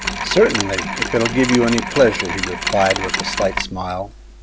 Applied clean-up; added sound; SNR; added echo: none; Mechanisms; 5 dB; none.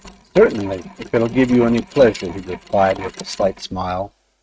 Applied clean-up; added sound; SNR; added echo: neural mask model RNNoise.